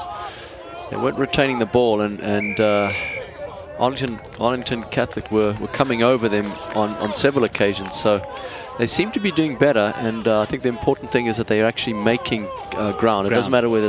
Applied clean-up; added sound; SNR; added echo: none; none; none; none.